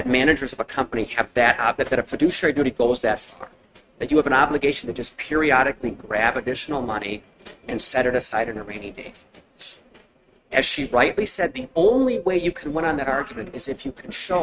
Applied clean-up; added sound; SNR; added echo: neural mask model RNNoise.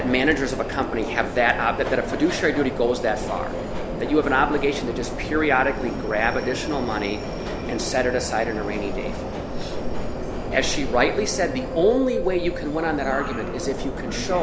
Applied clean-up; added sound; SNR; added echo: none; Subway, metro, underground; 6 dB; none.